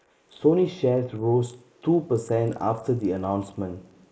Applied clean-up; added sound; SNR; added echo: neural mask model Resemble Enhance denoiser.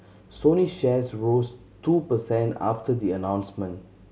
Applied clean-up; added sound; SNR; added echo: none; none; none; none.